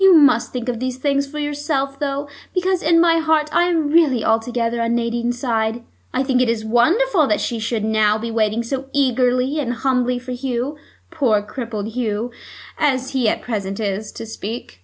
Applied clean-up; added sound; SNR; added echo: none; none; none; none.